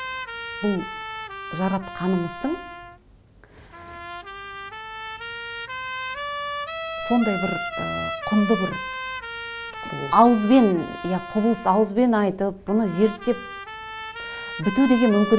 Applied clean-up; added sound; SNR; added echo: none; Trumpet; 9 dB; none.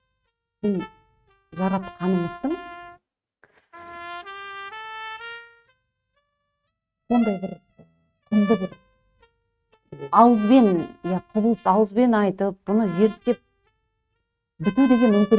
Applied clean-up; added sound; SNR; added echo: neural mask model RNNoise.